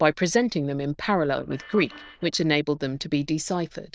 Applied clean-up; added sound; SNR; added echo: neural diffusion model UNIVERSE++.